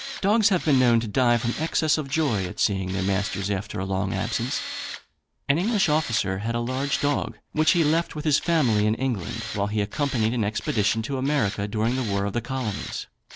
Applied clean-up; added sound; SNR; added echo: none; Tools; 13 dB; none.